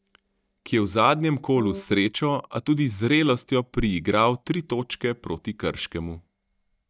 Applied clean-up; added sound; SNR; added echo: neural mask model DeepFilterNet 3.